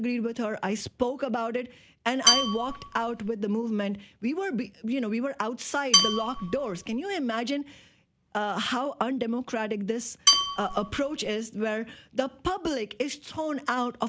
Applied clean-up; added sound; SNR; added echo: none; Dishes, pots, and pans / Glass / Bell; -3 dB; none.